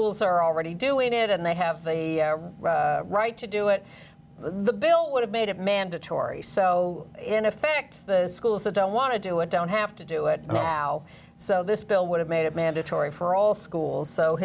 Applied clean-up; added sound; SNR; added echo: none; none; none; none.